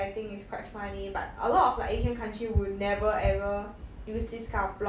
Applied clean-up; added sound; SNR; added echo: none; none; none; none.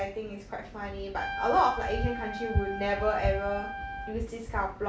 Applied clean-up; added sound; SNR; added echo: none; Trumpet; 8 dB; none.